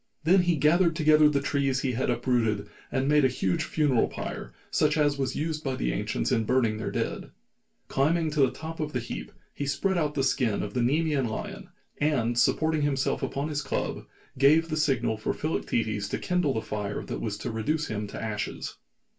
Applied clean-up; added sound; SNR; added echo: none; none; none; reverberation time 0.2 s.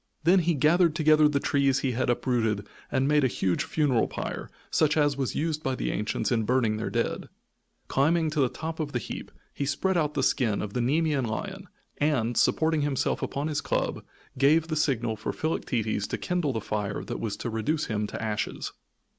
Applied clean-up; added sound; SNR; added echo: none; none; none; none.